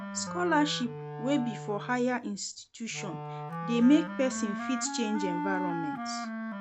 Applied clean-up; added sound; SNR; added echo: none; Wind instrument, woodwind instrument; 6 dB; none.